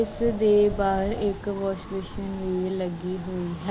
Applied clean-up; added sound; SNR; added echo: none; Wind; 15 dB; none.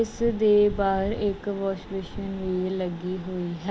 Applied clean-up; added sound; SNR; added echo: none; none; none; none.